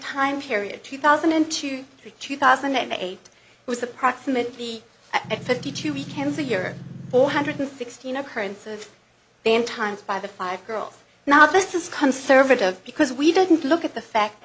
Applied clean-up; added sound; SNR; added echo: none; Engine; 14 dB; none.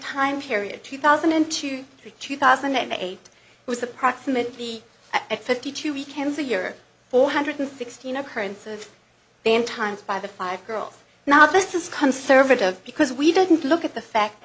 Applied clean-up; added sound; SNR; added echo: none; none; none; none.